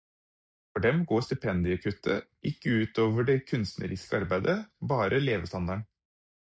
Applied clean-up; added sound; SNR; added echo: none; none; none; none.